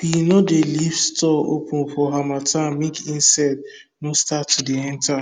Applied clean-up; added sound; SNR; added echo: none; none; none; none.